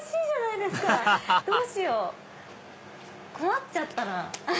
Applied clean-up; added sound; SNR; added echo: none; none; none; none.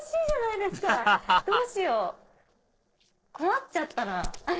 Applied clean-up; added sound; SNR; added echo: neural separator model SepFormer DNS4.